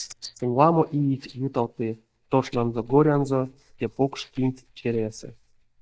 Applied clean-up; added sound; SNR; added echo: neural mask model DeepFilterNet 3.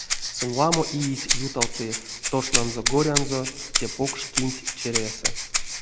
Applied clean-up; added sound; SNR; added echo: none; Rattle (instrument); -1 dB; none.